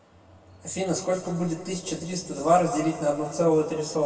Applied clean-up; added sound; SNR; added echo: none; none; none; reverberation time 2.2 s.